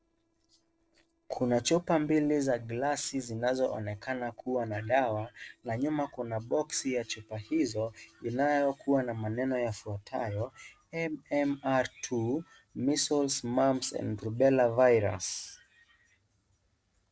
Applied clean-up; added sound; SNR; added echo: neural separator model SepFormer DNS4.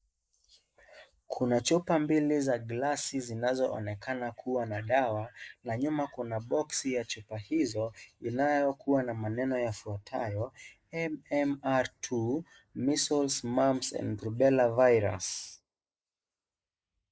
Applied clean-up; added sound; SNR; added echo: neural mask model Resemble Enhance denoiser.